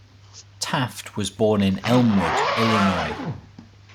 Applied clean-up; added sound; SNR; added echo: none; Zipper (clothing) + Brass instrument; 5 dB; none.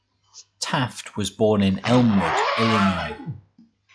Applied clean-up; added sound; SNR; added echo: classical method log-MMSE.